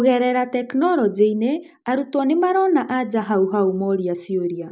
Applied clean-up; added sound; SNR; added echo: none; none; none; none.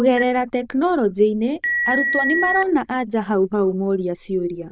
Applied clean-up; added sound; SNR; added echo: neural diffusion model UNIVERSE++.